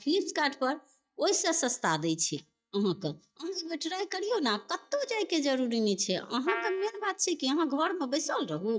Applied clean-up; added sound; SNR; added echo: neural mask model DeepFilterNet 3.